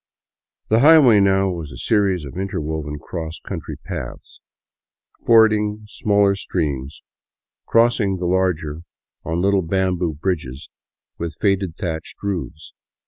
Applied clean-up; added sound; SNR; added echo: none; none; none; none.